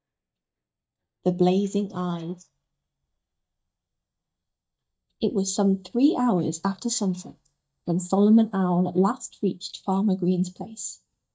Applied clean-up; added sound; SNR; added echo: neural mask model DeepFilterNet 3.